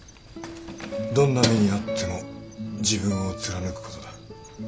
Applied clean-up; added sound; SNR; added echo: none; Keys jangling; 9 dB; none.